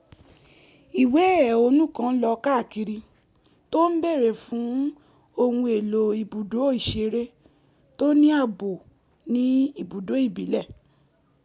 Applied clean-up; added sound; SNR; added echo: none; none; none; none.